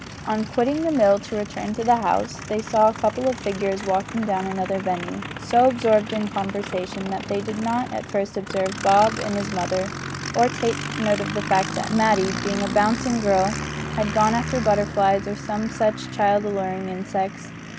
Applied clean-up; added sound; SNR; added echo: none; Aircraft; 9 dB; none.